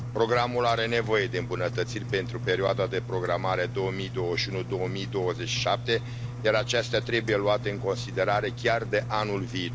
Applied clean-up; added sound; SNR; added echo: none; Engine; 7 dB; none.